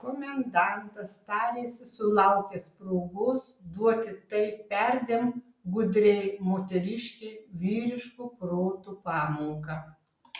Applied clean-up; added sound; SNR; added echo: none; none; none; none.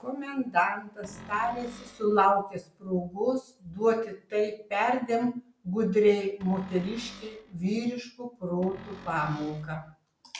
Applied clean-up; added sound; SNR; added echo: none; Cupboard open or close; 19 dB; none.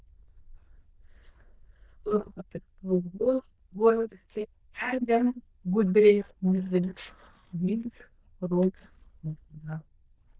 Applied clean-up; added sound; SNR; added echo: neural diffusion model UNIVERSE++.